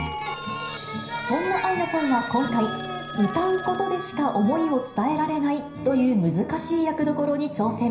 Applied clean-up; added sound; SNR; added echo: none; Telephone; 13 dB; reverberation time 0.5 s.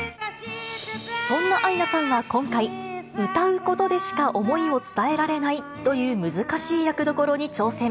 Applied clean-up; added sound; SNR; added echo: none; none; none; none.